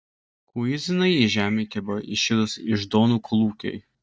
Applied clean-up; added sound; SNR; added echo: neural mask model DeepFilterNet 3.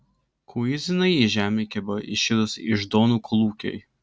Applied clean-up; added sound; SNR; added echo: none; none; none; none.